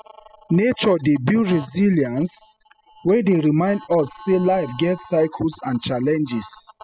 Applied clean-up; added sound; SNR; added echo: classical method spectral subtraction.